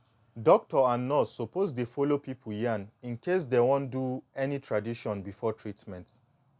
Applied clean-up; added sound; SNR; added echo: none; none; none; none.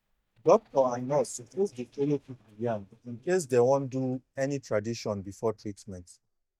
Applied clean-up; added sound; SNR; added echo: neural mask model DeepFilterNet 3.